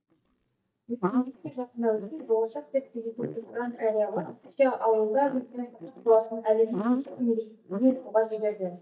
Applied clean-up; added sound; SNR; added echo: neural mask model DeepFilterNet 3.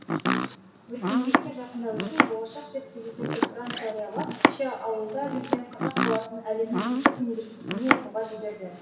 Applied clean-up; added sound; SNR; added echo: none; Domestic sounds, home sounds; -4 dB; reverberation time 1.3 s.